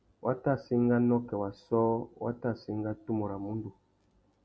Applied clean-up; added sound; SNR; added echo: none; none; none; none.